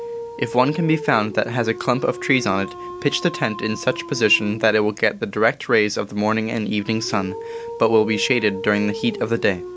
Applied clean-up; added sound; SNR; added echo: none; Dog; 12 dB; none.